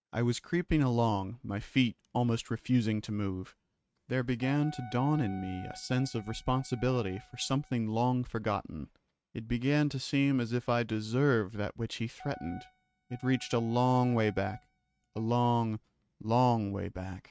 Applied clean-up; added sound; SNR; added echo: neural mask model RNNoise.